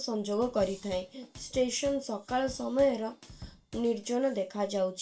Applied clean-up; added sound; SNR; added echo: none; Drum / Drum kit; 18 dB; reverberation time 0.2 s.